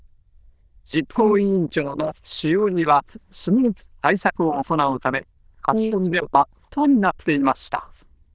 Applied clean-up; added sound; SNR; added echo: neural diffusion model UNIVERSE++.